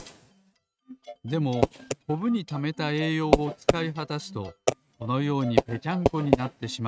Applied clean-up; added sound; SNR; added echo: neural mask model RNNoise.